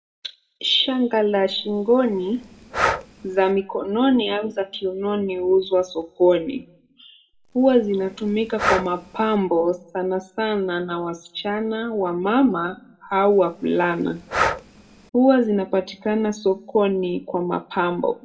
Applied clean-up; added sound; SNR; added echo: none; Breathing; 7 dB; reverberation time 0.3 s.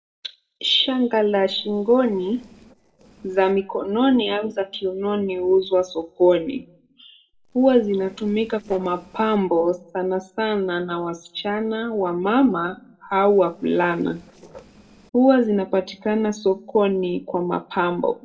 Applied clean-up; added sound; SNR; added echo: neural separator model SepFormer DNS4.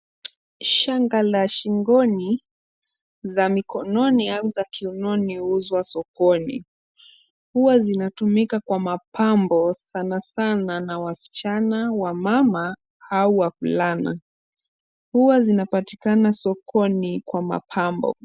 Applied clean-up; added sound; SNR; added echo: none; none; none; none.